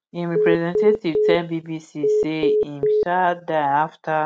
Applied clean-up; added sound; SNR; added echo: none; Telephone; -2 dB; none.